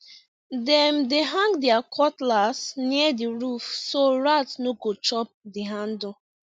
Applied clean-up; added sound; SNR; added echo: none; none; none; none.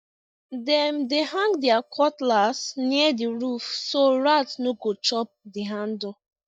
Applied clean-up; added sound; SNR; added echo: neural mask model DeepFilterNet 3.